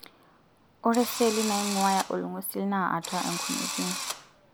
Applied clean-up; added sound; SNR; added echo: none; Engine / Drill; 5 dB; none.